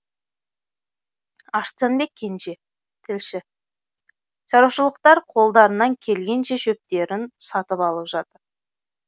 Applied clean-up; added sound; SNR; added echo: none; none; none; none.